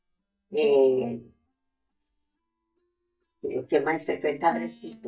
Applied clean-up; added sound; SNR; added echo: neural mask model DeepFilterNet 3.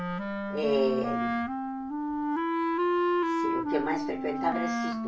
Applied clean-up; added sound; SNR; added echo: none; Wind instrument, woodwind instrument; -4 dB; reverberation time 0.3 s.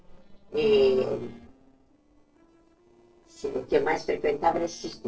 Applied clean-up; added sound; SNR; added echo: neural separator model SepFormer DNS4.